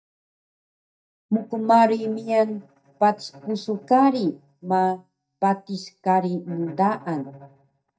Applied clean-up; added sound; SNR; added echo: neural mask model DeepFilterNet 3.